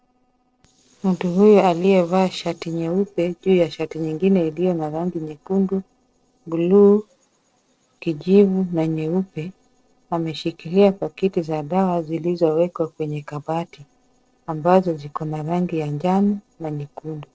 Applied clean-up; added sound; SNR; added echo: neural separator model SepFormer DNS4.